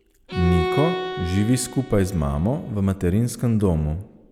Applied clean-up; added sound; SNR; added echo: none; Bowed string instrument; 8 dB; none.